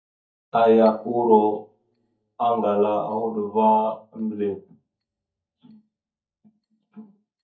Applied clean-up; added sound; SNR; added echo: neural mask model DeepFilterNet 3.